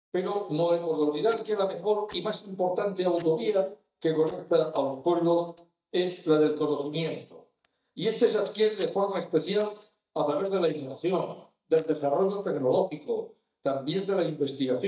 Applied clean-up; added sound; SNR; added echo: neural mask model DeepFilterNet 3.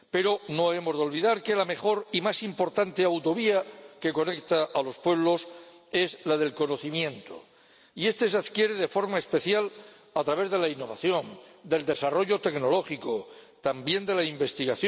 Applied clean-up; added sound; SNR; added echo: none; none; none; none.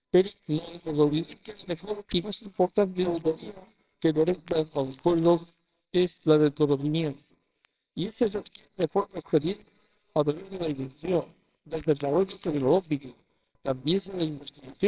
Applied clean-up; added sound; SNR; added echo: neural separator model SepFormer WHAMR!.